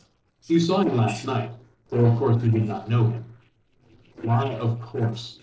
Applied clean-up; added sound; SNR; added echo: neural separator model SepFormer DNS4.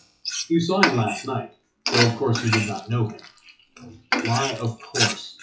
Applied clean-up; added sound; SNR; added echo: classical method WPE with log-MMSE.